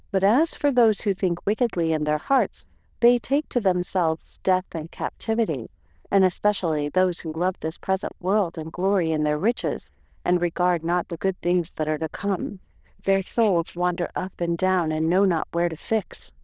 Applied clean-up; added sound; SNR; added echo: neural diffusion model UNIVERSE++.